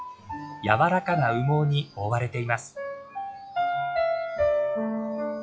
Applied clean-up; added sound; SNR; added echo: classical method log-MMSE.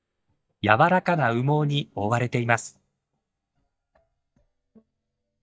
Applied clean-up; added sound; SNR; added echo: neural mask model DeepFilterNet 3.